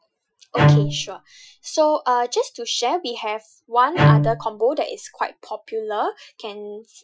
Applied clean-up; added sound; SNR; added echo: classical method Wiener filter.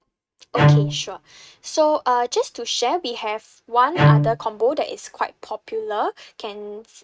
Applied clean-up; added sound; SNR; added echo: neural mask model RNNoise.